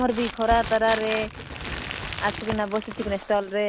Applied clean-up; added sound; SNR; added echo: none; Crumpling, crinkling; 8 dB; none.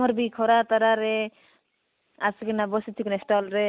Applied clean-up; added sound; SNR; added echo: none; none; none; none.